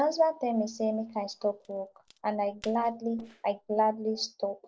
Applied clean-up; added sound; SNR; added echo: neural separator model SepFormer DNS4.